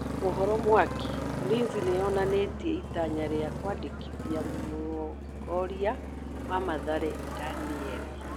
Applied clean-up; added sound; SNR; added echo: none; Motorcycle + Musical instrument; 4 dB; none.